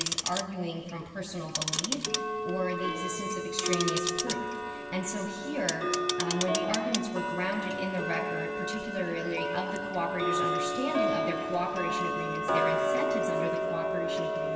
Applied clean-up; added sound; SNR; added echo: none; Tick-tock; -3 dB; reverberation time 1.3 s.